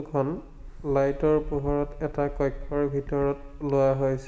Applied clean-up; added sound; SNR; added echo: none; Bird; 12 dB; reverberation time 1.3 s.